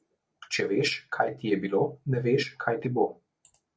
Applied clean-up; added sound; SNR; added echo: none; none; none; none.